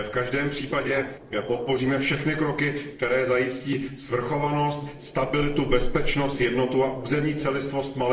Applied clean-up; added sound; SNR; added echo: neural separator model SepFormer DNS4.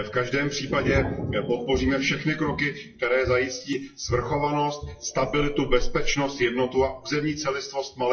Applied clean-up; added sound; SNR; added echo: classical method WPE with log-MMSE.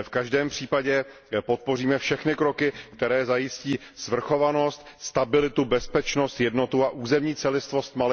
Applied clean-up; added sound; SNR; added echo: none; none; none; none.